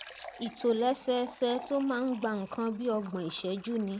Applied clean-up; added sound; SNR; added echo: none; Fill (with liquid); 17 dB; none.